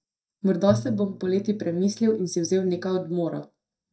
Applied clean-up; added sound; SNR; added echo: neural mask model DeepFilterNet 3.